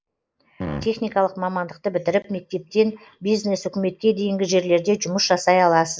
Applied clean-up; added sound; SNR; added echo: neural mask model Resemble Enhance denoiser.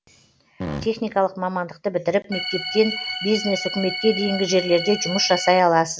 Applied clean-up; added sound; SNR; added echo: none; Fart + Organ; 7 dB; none.